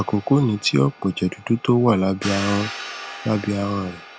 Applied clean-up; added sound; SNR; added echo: none; Hi-hat; 14 dB; none.